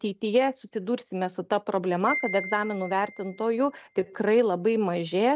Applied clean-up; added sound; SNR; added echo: neural mask model RNNoise.